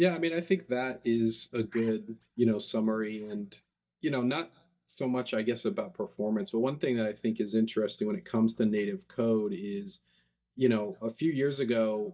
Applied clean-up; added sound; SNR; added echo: neural mask model DeepFilterNet 3.